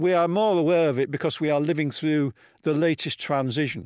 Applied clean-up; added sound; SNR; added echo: none; none; none; none.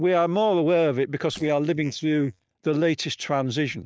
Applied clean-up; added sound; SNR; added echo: neural mask model DeepFilterNet 3.